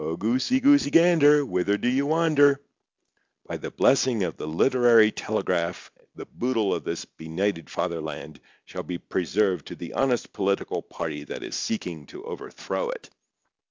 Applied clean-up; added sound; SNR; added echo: none; none; none; none.